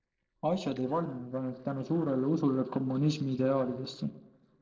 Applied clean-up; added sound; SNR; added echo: neural separator model SepFormer DNS4.